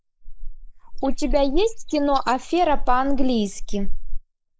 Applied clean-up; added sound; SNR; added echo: neural mask model Resemble Enhance denoiser.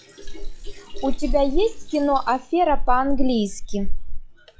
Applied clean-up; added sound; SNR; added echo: classical method log-MMSE.